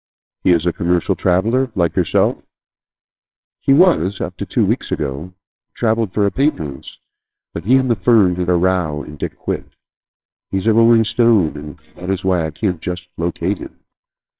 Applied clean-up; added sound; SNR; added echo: neural separator model SepFormer WHAMR!.